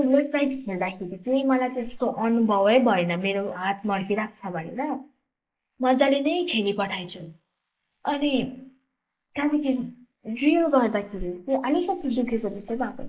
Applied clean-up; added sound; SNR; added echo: neural mask model Resemble Enhance denoiser.